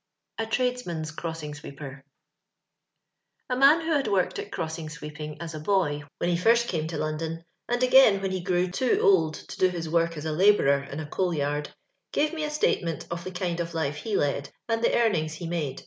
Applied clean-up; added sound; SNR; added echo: none; none; none; none.